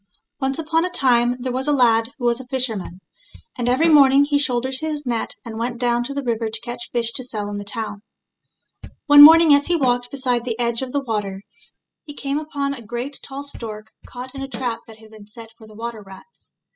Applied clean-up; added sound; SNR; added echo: classical method spectral subtraction.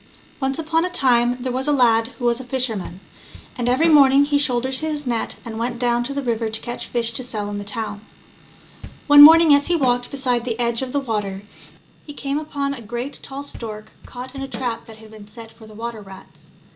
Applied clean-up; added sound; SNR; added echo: none; Drum kit; 16 dB; none.